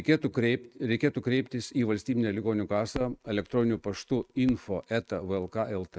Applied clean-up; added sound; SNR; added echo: neural mask model RNNoise.